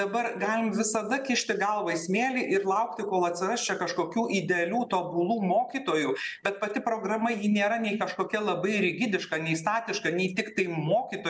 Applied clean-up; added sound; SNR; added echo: none; none; none; none.